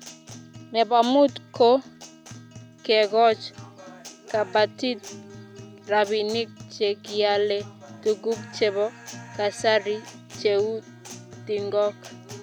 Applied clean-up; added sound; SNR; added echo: none; Guitar; 18 dB; none.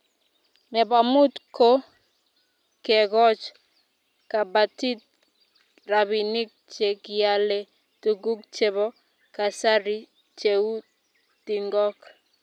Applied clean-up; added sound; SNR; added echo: none; none; none; none.